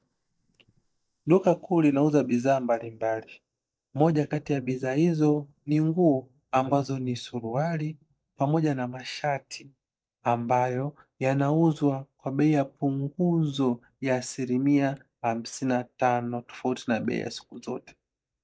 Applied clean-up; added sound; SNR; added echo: neural mask model DeepFilterNet 3.